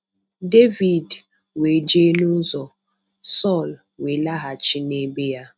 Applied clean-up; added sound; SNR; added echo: neural mask model RNNoise.